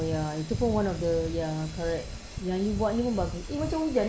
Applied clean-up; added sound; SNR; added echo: none; Sawing; 20 dB; none.